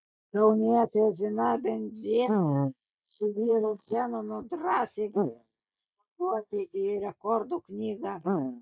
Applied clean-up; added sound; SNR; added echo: neural mask model Resemble Enhance denoiser.